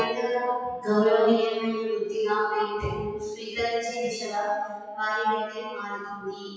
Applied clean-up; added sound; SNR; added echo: classical method WPE with log-MMSE.